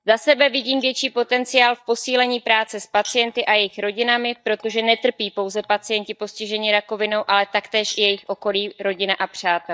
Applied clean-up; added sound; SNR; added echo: neural mask model DeepFilterNet 3.